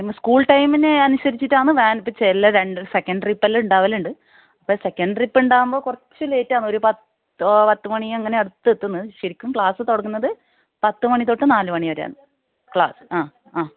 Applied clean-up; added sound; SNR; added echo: none; none; none; none.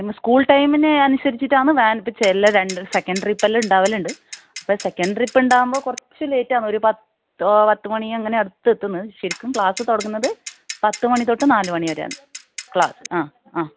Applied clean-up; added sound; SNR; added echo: none; Clock; 16 dB; none.